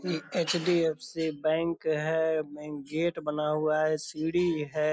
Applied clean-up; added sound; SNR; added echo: none; none; none; none.